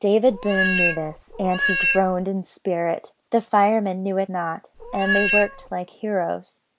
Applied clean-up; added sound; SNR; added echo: none; Meow; 1 dB; none.